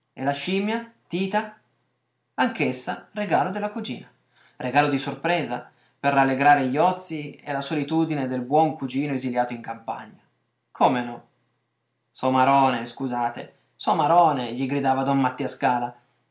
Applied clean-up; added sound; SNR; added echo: none; none; none; none.